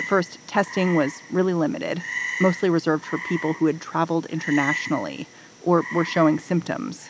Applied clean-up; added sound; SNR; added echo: none; Frog; 11 dB; none.